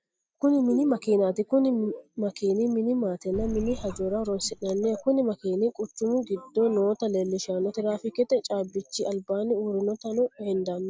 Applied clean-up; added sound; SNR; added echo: none; Boom; 13 dB; none.